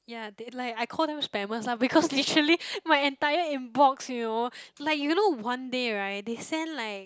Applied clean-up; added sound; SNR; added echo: none; none; none; none.